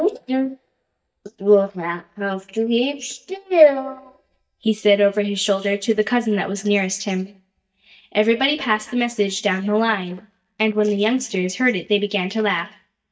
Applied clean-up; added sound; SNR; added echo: neural mask model DeepFilterNet 3.